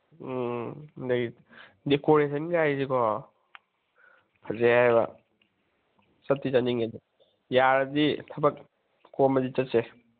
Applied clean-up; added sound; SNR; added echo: none; none; none; none.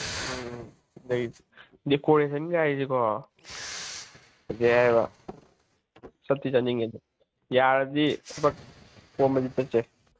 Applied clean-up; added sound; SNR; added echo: neural mask model RNNoise.